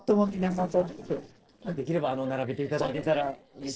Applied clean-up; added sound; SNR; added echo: neural separator model SepFormer DNS4.